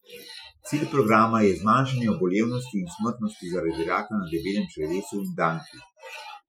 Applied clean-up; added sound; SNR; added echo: classical method Wiener filter.